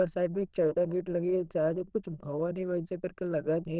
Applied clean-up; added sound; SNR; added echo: neural diffusion model UNIVERSE++.